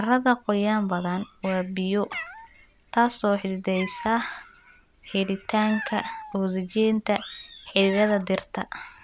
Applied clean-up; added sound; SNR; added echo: none; Cat; 17 dB; none.